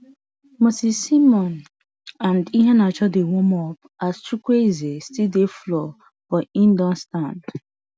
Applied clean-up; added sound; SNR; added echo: none; none; none; none.